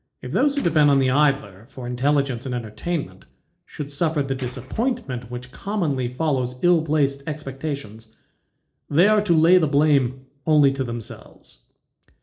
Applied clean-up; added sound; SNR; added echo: neural separator model SepFormer DNS4.